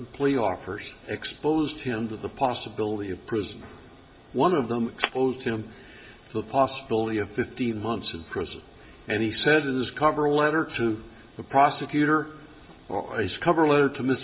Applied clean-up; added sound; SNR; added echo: none; none; none; reverberation time 0.4 s.